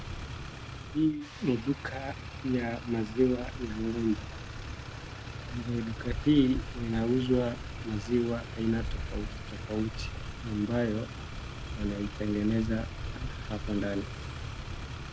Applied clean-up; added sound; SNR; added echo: none; Motor vehicle (road); 7 dB; none.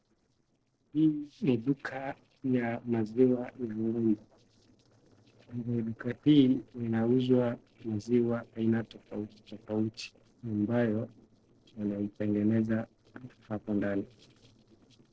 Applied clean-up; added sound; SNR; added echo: neural separator model SepFormer DNS4.